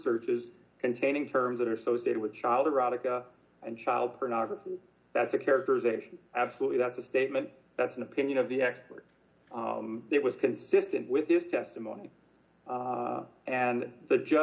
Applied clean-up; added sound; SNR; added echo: none; none; none; none.